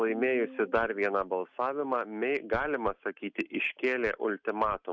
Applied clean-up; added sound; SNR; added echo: neural mask model RNNoise.